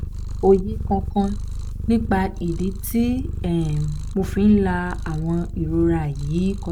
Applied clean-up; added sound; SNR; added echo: none; Purr; 6 dB; none.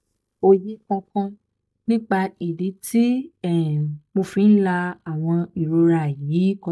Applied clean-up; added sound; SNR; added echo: neural mask model DeepFilterNet 3.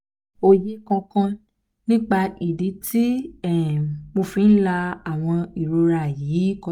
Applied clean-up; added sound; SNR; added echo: none; none; none; none.